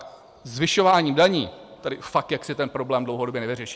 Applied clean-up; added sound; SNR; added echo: none; none; none; none.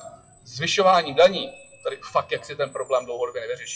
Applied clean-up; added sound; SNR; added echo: classical method WPE with log-MMSE.